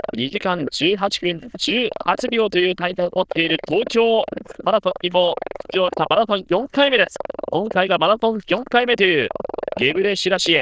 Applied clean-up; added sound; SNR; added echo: neural diffusion model UNIVERSE++.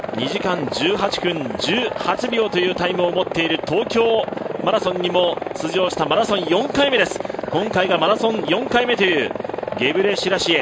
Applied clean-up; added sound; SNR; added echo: none; none; none; none.